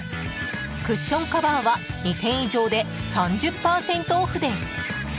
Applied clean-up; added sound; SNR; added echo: none; Harmonica; 19 dB; none.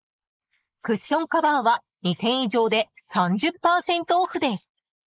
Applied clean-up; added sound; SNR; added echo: neural mask model Resemble Enhance denoiser.